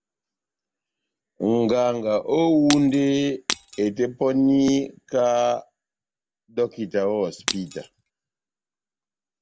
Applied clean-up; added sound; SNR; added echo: none; Shatter; 8 dB; none.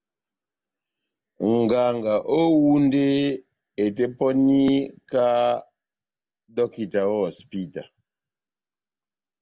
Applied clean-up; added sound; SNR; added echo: none; none; none; none.